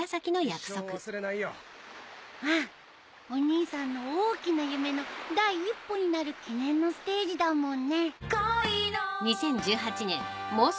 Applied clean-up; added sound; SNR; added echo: none; none; none; none.